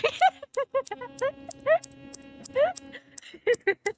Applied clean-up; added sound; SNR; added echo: neural mask model RNNoise.